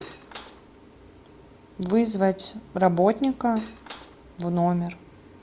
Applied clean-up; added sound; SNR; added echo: none; Cutlery, silverware / Dishes, pots, and pans; 16 dB; none.